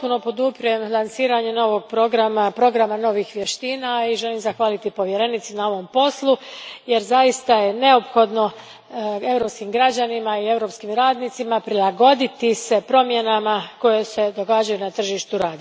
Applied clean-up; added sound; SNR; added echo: none; none; none; none.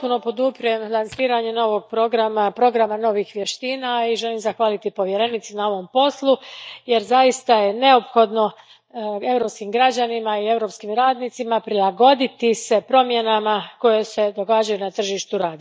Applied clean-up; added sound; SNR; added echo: neural mask model DeepFilterNet 3.